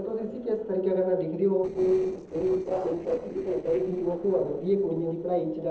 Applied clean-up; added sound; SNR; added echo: neural separator model SepFormer DNS4.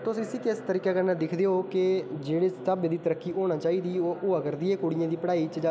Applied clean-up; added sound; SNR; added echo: none; none; none; none.